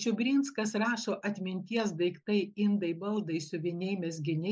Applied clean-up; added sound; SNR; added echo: none; none; none; none.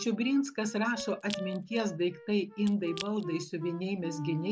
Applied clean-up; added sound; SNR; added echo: none; Crack / Crushing + Wind instrument, woodwind instrument; 12 dB; none.